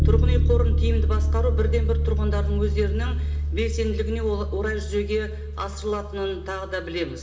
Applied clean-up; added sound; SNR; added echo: none; Bass guitar; -5 dB; reverberation time 1.6 s.